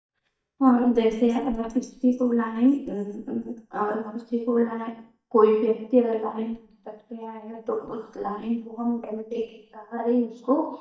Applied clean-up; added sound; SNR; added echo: neural mask model DeepFilterNet 3.